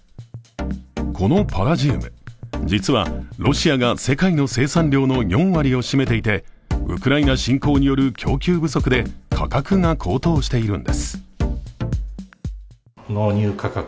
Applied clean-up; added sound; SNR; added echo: none; none; none; none.